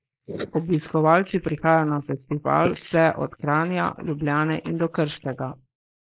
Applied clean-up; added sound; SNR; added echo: neural mask model Resemble Enhance denoiser.